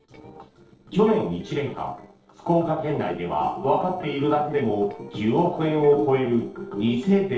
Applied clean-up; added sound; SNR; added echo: neural separator model SepFormer DNS4.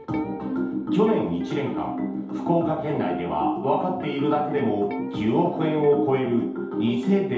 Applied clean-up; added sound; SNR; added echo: none; Electric guitar; 19 dB; reverberation time 0.8 s.